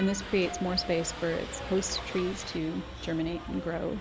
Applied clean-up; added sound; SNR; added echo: none; Subway, metro, underground / Doorbell + Vehicle horn, car horn, honking; 10 dB; none.